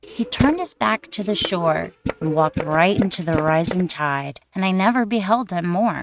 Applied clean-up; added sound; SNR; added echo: neural mask model RNNoise.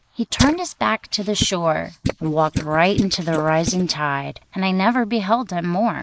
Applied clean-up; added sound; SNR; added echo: neural mask model Resemble Enhance denoiser.